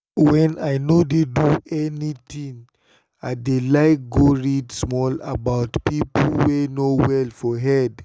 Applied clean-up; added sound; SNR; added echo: none; none; none; none.